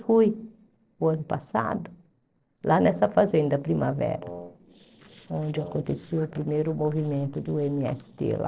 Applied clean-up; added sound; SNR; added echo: neural separator model SepFormer DNS4.